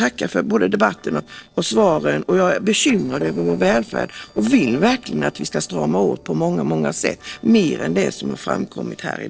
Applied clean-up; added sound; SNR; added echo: neural separator model SepFormer DNS4.